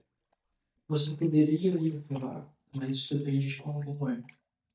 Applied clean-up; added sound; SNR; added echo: neural mask model DeepFilterNet 3.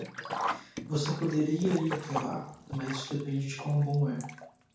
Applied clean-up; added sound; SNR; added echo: none; Sink (filling or washing); 7 dB; reverberation time 0.5 s.